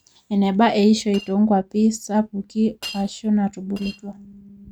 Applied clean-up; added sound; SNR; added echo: neural mask model RNNoise.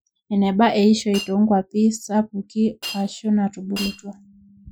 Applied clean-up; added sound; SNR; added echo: classical method Wiener filter.